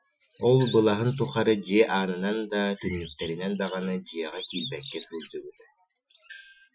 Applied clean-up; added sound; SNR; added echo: classical method Wiener filter.